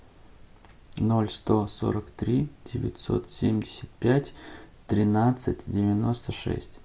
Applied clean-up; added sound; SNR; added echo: none; none; none; none.